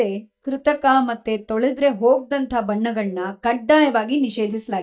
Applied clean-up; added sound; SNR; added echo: neural mask model DeepFilterNet 3.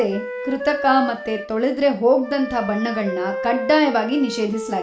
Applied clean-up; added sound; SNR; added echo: none; Wind instrument, woodwind instrument; 9 dB; reverberation time 0.4 s.